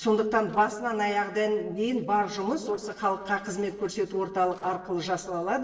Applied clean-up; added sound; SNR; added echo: neural separator model SepFormer DNS4.